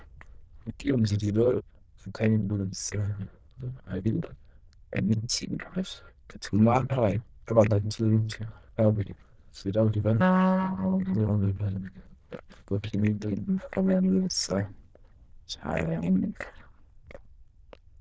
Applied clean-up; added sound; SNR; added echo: neural diffusion model UNIVERSE++.